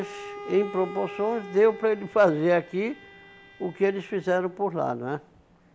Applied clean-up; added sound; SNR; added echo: none; Bowed string instrument; 17 dB; none.